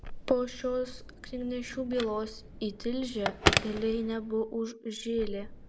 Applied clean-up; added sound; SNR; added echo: none; Telephone; 3 dB; none.